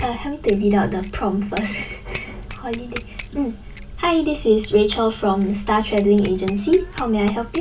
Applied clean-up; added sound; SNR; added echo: none; Bicycle bell; 18 dB; reverberation time 0.1 s.